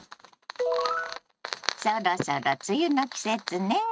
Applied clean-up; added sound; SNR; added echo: neural mask model RNNoise.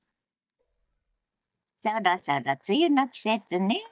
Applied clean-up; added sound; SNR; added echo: neural mask model DeepFilterNet 3.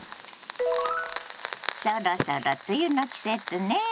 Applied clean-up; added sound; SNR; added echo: none; Fire; 8 dB; none.